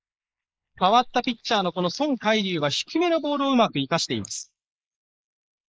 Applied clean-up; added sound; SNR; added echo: neural mask model Resemble Enhance denoiser.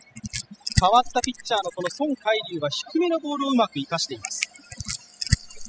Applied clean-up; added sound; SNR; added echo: classical method spectral subtraction.